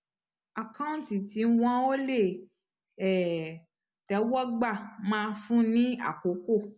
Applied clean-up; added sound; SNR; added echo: none; none; none; none.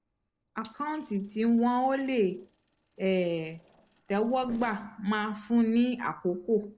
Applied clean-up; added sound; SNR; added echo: neural separator model SepFormer DNS4.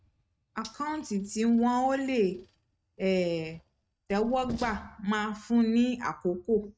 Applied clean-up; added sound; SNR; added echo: neural mask model RNNoise.